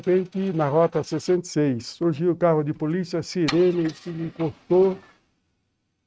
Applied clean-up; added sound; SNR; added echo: neural mask model RNNoise.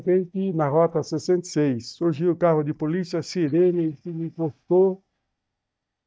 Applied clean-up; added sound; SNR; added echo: neural mask model DeepFilterNet 3.